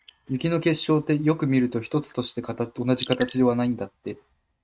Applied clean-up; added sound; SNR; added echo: neural mask model RNNoise.